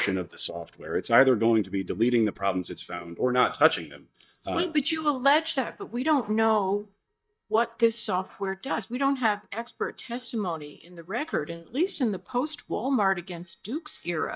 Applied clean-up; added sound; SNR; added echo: neural mask model DeepFilterNet 3.